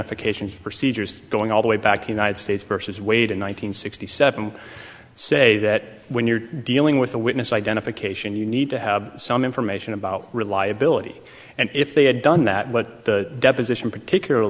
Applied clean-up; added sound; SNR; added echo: none; none; none; none.